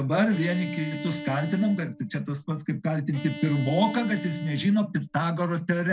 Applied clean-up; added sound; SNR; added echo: none; Bowed string instrument; 13 dB; none.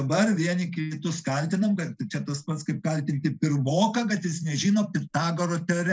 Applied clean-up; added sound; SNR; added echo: neural mask model Resemble Enhance denoiser.